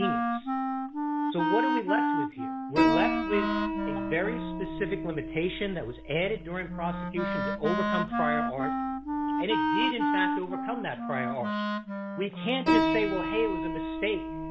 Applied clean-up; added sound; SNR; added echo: none; Wind instrument, woodwind instrument + Piano; -4 dB; none.